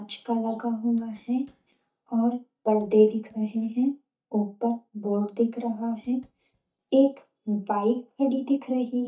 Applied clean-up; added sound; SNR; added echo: neural mask model DeepFilterNet 3.